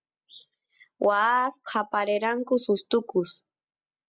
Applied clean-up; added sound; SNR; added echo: none; none; none; none.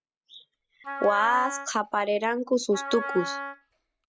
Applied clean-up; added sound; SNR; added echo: none; Wind instrument, woodwind instrument; 8 dB; none.